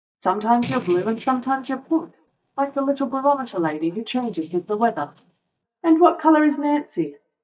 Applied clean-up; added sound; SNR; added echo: neural mask model DeepFilterNet 3.